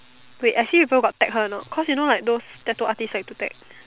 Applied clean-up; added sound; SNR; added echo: none; none; none; none.